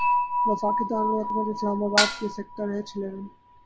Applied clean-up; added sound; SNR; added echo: none; Dishes, pots, and pans + Dishes, pots, and pans / Chink, clink; -2 dB; none.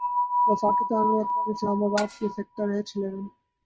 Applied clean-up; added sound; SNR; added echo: neural mask model RNNoise.